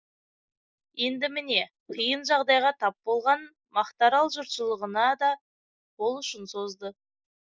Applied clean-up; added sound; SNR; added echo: neural mask model Resemble Enhance denoiser.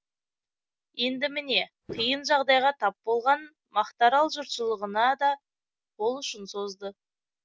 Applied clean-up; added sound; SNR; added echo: none; Walk, footsteps; 13 dB; none.